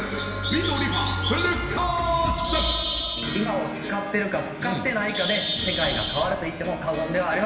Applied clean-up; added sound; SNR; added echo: none; Bird; 5 dB; reverberation time 2.5 s.